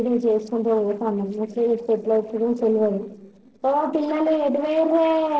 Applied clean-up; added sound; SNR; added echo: neural separator model SepFormer DNS4.